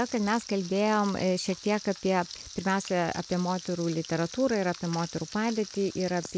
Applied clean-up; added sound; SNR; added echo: none; Frying (food); 15 dB; none.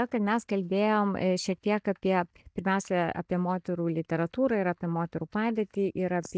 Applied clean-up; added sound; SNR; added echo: neural mask model DeepFilterNet 3.